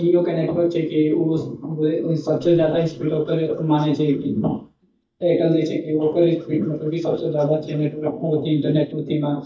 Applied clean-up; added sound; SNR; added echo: neural mask model DeepFilterNet 3.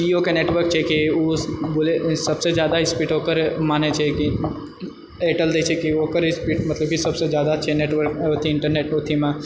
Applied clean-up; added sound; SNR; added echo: none; none; none; none.